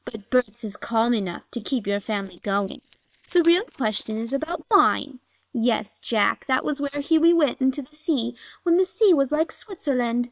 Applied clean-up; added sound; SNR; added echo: neural separator model SepFormer WHAM!.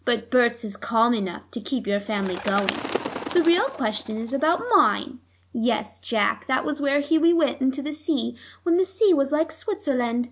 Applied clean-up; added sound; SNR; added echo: none; Bird; 11 dB; none.